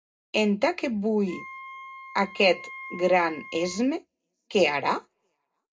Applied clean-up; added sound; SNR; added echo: none; Wind instrument, woodwind instrument; 16 dB; reverberation time 0.2 s.